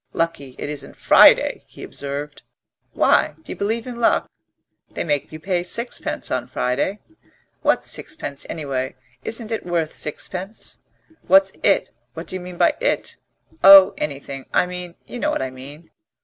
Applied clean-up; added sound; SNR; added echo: none; none; none; none.